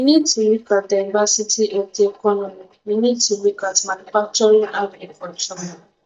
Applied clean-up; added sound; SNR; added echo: neural mask model DeepFilterNet 3.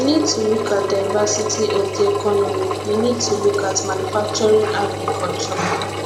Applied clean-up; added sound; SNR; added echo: none; Engine; 4 dB; none.